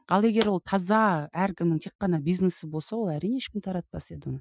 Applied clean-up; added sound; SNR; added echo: classical method Wiener filter.